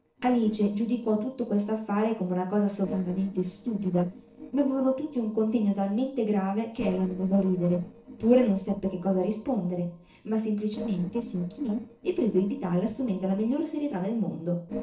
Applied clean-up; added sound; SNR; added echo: neural separator model SepFormer DNS4.